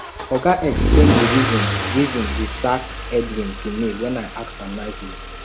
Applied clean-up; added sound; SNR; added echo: none; Engine starting / Accelerating, revving, vroom / Car; 0 dB; none.